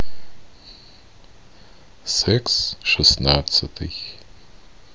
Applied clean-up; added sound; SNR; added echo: none; none; none; none.